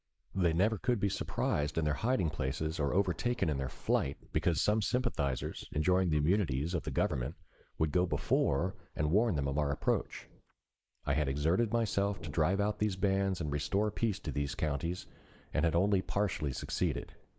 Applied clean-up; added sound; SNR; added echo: neural mask model Resemble Enhance denoiser.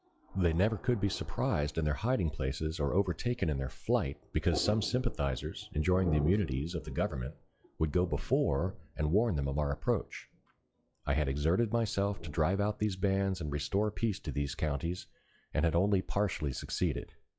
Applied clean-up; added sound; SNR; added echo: classical method log-MMSE.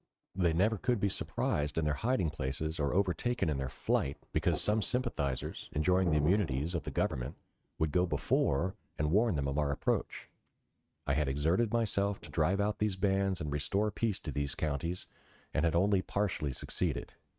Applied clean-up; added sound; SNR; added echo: neural mask model RNNoise.